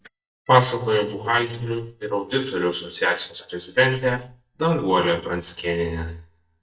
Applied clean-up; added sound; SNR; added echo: neural mask model DeepFilterNet 3.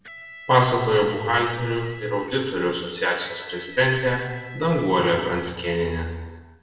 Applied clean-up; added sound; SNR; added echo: none; Electric guitar; 19 dB; reverberation time 1.2 s.